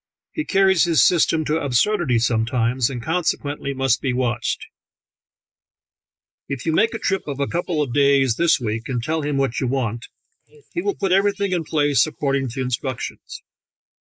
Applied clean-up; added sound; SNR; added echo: neural mask model Resemble Enhance denoiser.